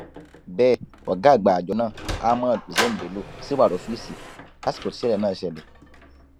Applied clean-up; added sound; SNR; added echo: none; Sliding door; 11 dB; none.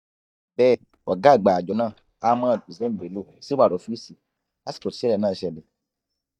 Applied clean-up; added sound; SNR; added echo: neural mask model DeepFilterNet 3.